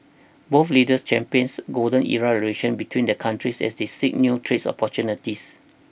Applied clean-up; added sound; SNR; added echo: none; none; none; none.